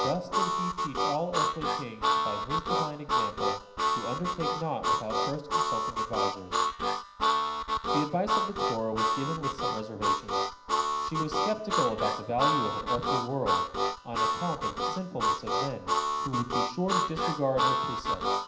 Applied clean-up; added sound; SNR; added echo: none; Harmonica; -5 dB; reverberation time 0.9 s.